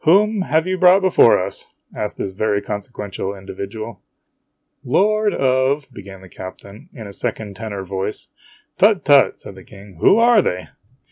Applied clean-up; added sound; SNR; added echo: none; none; none; none.